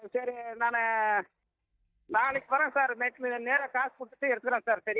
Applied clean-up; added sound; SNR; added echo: neural mask model DeepFilterNet 3.